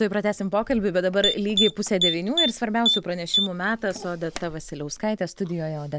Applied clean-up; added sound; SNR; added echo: none; Typing; 2 dB; none.